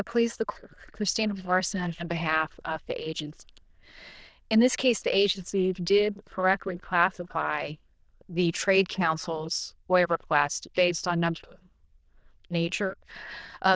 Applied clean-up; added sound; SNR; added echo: neural diffusion model UNIVERSE++.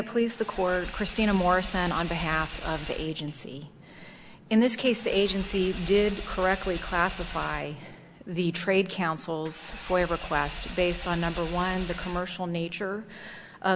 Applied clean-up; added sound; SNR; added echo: none; Engine / Vehicle; 11 dB; none.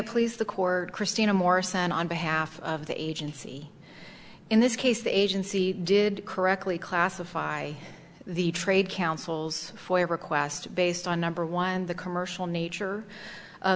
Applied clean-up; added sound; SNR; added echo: none; none; none; none.